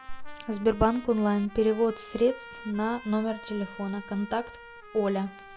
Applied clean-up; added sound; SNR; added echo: none; Trumpet; 18 dB; none.